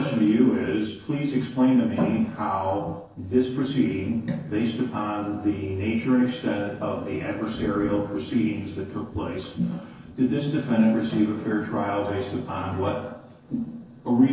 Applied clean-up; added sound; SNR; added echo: neural separator model SepFormer DNS4.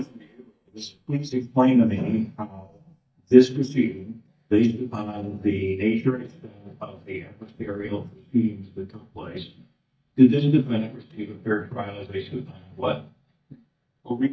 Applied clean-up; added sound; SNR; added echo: neural mask model DeepFilterNet 3.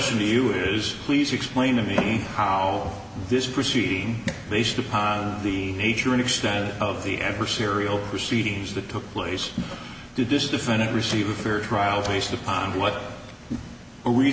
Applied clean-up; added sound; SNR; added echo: none; none; none; none.